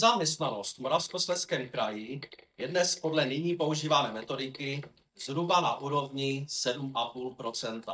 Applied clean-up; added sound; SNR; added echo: neural mask model DeepFilterNet 3.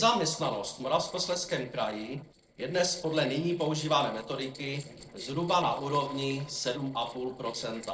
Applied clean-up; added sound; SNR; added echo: neural separator model SepFormer DNS4.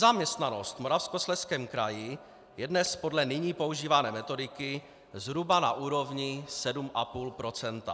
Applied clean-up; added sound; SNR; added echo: none; none; none; none.